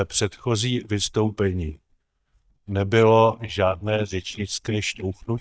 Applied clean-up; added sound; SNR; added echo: neural mask model DeepFilterNet 3.